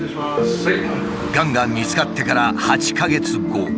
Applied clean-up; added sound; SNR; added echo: none; Car passing by; 17 dB; none.